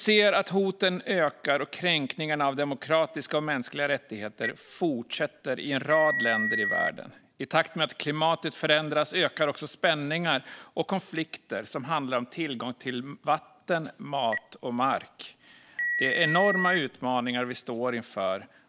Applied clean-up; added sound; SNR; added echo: none; Telephone; 4 dB; none.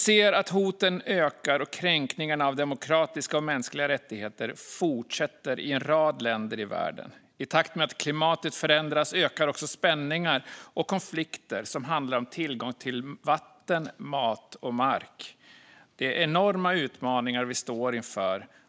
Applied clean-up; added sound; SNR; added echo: none; none; none; none.